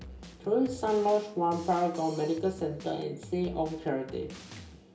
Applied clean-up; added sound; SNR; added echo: none; Drum kit; 17 dB; reverberation time 0.2 s.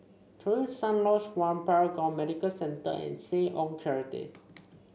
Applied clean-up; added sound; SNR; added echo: none; none; none; none.